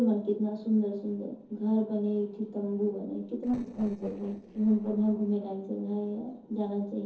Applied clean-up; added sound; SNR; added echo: neural separator model SepFormer DNS4.